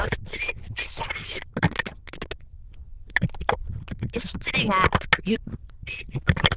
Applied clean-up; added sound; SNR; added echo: neural diffusion model UNIVERSE++.